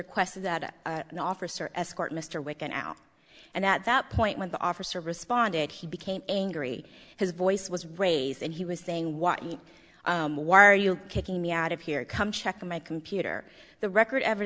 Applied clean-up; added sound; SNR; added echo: none; none; none; none.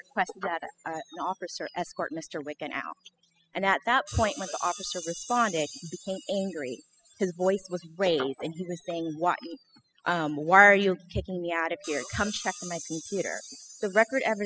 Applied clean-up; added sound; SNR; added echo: classical method spectral subtraction.